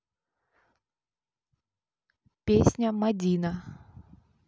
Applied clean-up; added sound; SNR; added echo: none; none; none; none.